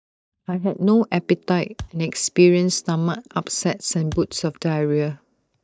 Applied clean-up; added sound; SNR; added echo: neural mask model DeepFilterNet 3.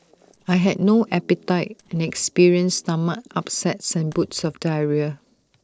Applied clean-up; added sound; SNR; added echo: neural separator model SepFormer DNS4.